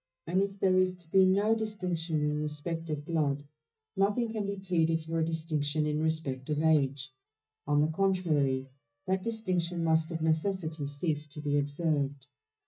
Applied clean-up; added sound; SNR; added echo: neural mask model DeepFilterNet 3.